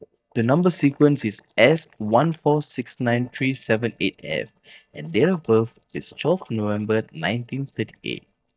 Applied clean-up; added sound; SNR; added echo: neural mask model DeepFilterNet 3.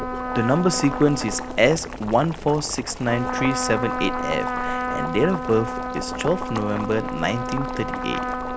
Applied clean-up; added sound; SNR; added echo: none; Trumpet + Boiling; 4 dB; none.